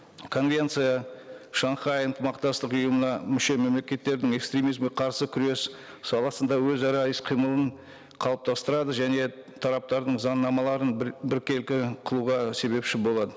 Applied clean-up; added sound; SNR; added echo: none; none; none; none.